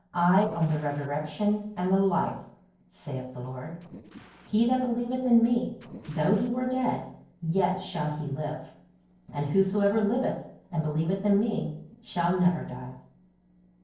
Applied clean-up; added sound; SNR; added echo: neural separator model SepFormer DNS4.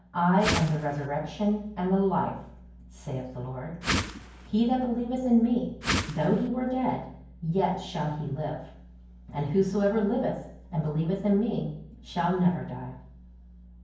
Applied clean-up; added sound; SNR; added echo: none; Whoosh, swoosh, swish; 3 dB; reverberation time 0.9 s.